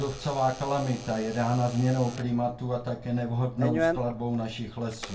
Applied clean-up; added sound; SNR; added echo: none; Alarm / Door; 8 dB; reverberation time 0.3 s.